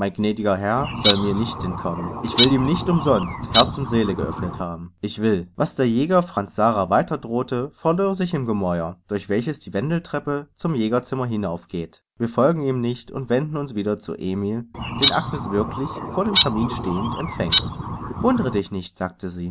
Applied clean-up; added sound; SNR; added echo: none; Bird; 1 dB; none.